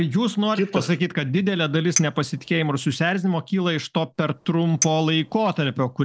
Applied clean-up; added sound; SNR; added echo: neural separator model SepFormer DNS4.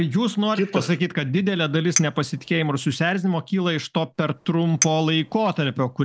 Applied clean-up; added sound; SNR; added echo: none; Chink, clink; 11 dB; none.